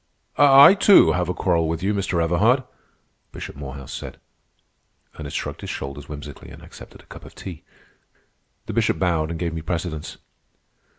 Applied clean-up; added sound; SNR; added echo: none; none; none; none.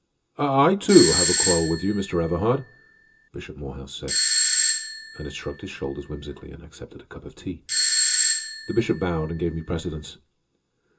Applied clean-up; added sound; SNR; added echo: none; Doorbell; 0 dB; reverberation time 0.2 s.